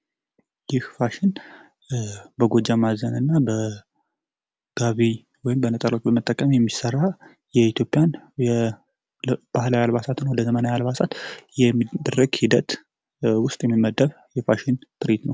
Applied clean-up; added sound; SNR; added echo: none; none; none; none.